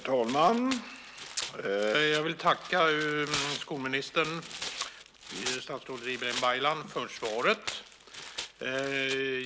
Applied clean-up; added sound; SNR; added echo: none; Tearing; 11 dB; none.